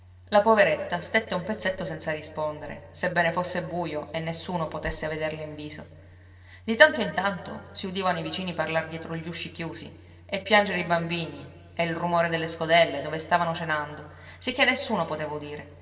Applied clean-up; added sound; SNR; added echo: none; Rattle (instrument); 18 dB; reverberation time 1.8 s.